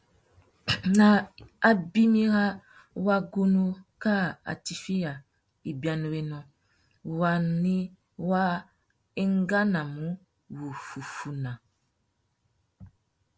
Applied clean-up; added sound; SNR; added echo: none; none; none; none.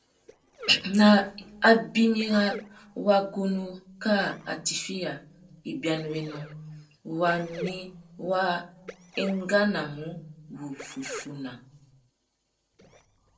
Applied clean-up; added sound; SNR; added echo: neural separator model SepFormer DNS4.